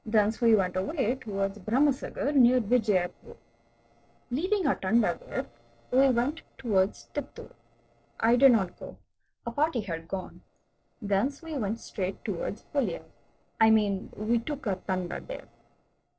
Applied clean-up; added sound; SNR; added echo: neural separator model SepFormer DNS4.